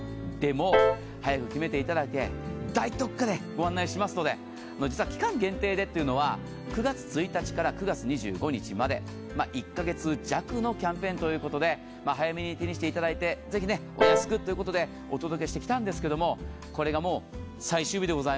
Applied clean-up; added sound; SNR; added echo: none; Piano; 1 dB; none.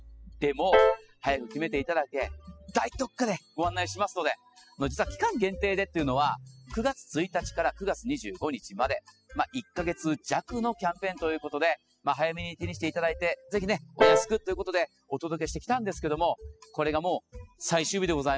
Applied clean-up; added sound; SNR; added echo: classical method spectral subtraction.